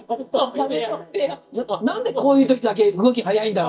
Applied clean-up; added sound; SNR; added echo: neural mask model DeepFilterNet 3.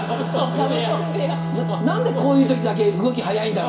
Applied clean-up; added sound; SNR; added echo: none; Bowed string instrument; 4 dB; reverberation time 0.9 s.